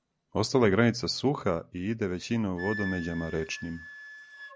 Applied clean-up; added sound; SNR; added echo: none; Wind instrument, woodwind instrument; 15 dB; none.